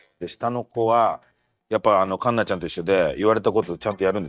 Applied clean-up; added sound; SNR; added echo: neural mask model DeepFilterNet 3.